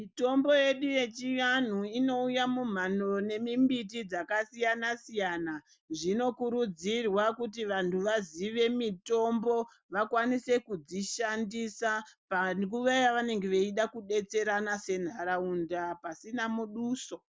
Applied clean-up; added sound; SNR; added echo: none; none; none; none.